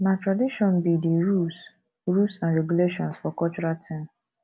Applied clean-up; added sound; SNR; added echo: none; none; none; none.